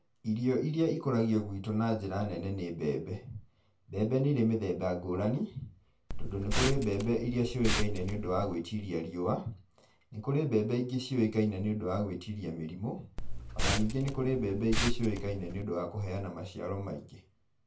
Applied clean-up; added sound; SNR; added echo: none; Liquid; 0 dB; reverberation time 0.3 s.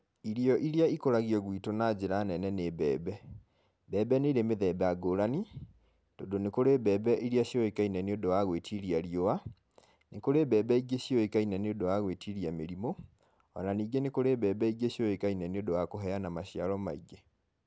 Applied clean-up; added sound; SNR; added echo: none; none; none; none.